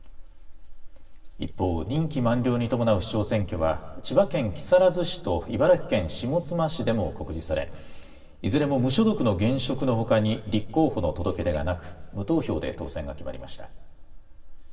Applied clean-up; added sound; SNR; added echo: none; none; none; reverberation time 1.7 s.